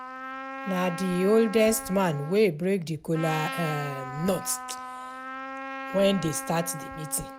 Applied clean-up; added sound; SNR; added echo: none; Trumpet; 10 dB; none.